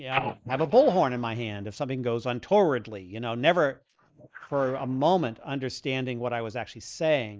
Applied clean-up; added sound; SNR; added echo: neural mask model Resemble Enhance denoiser.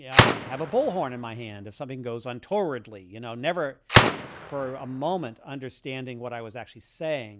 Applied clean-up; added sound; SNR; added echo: none; Gunshot, gunfire; -3 dB; none.